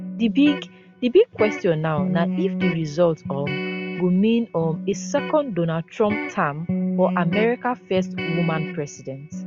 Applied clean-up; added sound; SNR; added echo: none; Electric guitar; 6 dB; none.